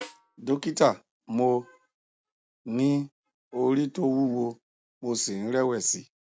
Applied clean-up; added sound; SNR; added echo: none; Snare drum; 20 dB; none.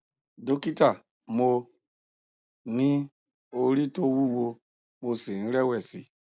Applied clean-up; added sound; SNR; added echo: neural mask model Resemble Enhance denoiser.